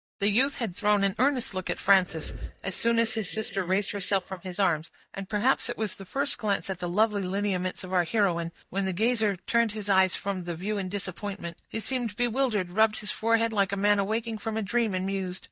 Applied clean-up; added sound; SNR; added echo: neural mask model DeepFilterNet 3.